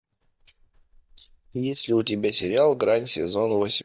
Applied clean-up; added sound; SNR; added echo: neural mask model DeepFilterNet 3.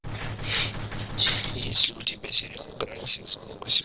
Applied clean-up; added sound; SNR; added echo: neural separator model SepFormer DNS4.